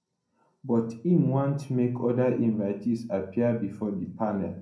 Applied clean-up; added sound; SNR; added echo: none; none; none; reverberation time 0.6 s.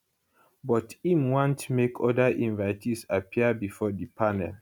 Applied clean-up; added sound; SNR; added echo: none; none; none; none.